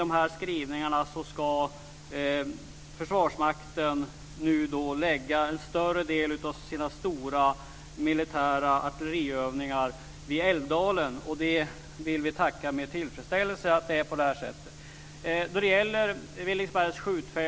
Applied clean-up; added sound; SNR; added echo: none; none; none; none.